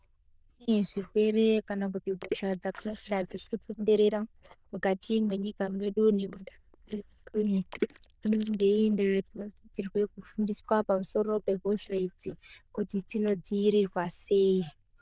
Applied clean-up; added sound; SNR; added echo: neural diffusion model UNIVERSE++.